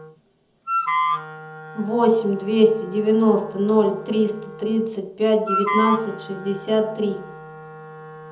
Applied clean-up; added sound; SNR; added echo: none; Wind instrument, woodwind instrument; 7 dB; reverberation time 0.8 s.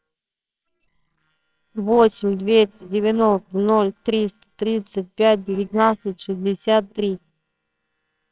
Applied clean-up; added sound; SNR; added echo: neural separator model SepFormer WHAMR!.